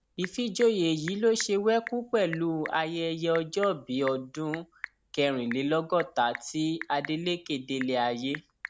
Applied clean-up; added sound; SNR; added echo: none; Telephone / Typing; 16 dB; none.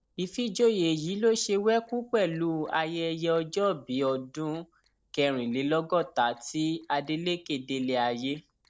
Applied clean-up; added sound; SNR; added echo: neural separator model SepFormer DNS4.